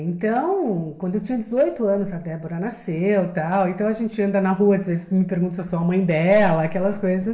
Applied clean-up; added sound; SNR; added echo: none; none; none; reverberation time 0.6 s.